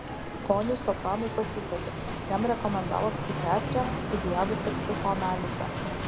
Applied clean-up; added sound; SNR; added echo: none; Bicycle; 2 dB; none.